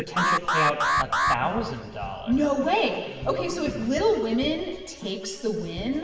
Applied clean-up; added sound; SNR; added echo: none; Alarm; -2 dB; reverberation time 1.5 s.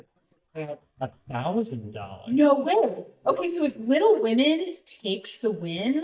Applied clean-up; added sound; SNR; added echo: neural mask model DeepFilterNet 3.